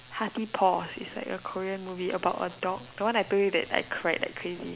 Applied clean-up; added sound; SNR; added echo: none; none; none; none.